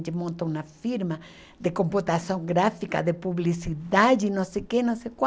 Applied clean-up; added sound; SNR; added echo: none; none; none; none.